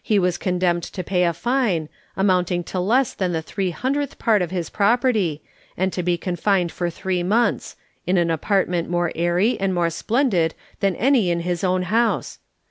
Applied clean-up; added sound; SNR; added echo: none; none; none; none.